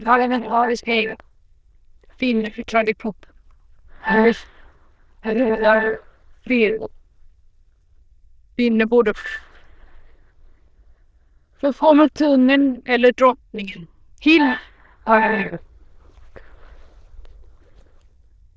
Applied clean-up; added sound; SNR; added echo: neural diffusion model UNIVERSE++.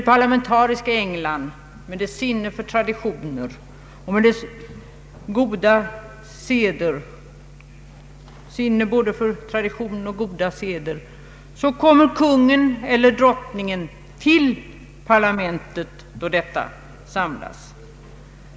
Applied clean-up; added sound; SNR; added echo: none; none; none; none.